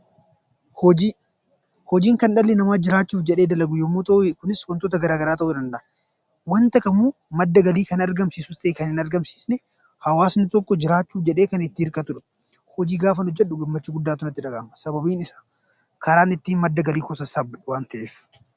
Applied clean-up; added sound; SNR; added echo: none; none; none; none.